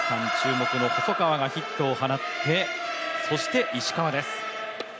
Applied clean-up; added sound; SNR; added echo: none; none; none; none.